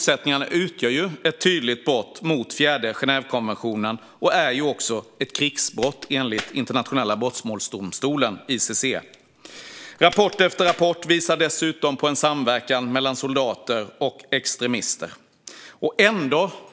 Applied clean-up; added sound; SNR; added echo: none; Crack; 19 dB; none.